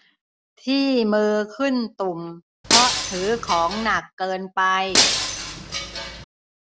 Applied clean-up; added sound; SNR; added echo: none; Shatter; -1 dB; none.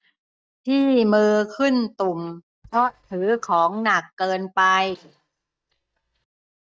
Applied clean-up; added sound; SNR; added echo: neural mask model DeepFilterNet 3.